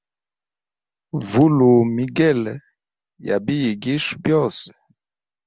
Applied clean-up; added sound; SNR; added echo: none; none; none; none.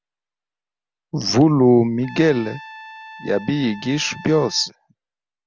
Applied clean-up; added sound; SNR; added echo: none; Trumpet; 19 dB; none.